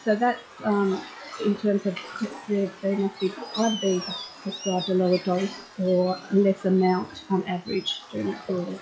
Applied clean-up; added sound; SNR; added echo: classical method log-MMSE.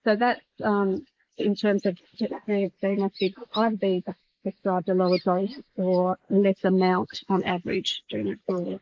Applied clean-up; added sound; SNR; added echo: neural mask model Resemble Enhance denoiser.